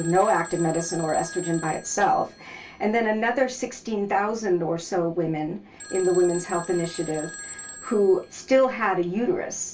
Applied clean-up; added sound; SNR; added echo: none; Telephone; 16 dB; reverberation time 0.2 s.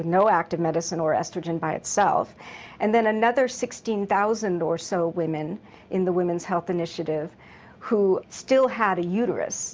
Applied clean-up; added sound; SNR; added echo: none; none; none; none.